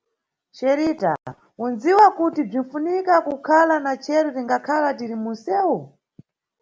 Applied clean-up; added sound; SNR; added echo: none; none; none; none.